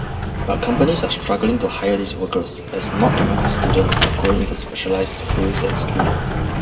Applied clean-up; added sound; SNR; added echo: none; Sliding door; -1 dB; reverberation time 1.5 s.